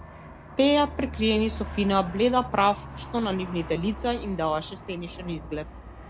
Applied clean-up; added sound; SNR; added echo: none; Aircraft; 12 dB; none.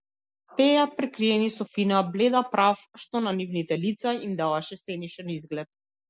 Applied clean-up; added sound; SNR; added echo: none; none; none; none.